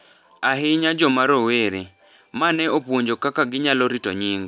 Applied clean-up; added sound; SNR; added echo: none; none; none; none.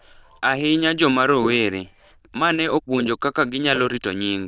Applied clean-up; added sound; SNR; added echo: neural diffusion model UNIVERSE++.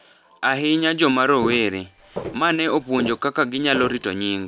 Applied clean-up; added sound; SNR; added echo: none; Walk, footsteps; 13 dB; none.